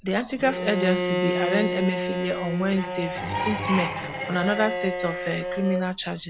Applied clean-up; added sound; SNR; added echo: none; Bowed string instrument; 3 dB; none.